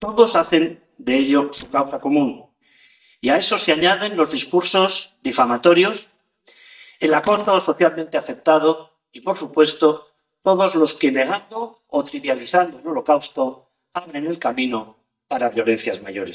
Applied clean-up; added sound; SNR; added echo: neural mask model DeepFilterNet 3.